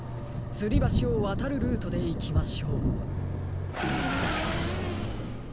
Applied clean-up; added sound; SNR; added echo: none; Thunder / Rain; 0 dB; none.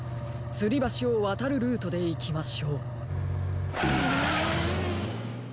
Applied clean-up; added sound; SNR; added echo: none; none; none; none.